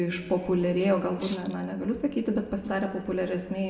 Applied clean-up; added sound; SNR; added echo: none; Rattle (instrument); 8 dB; reverberation time 1.2 s.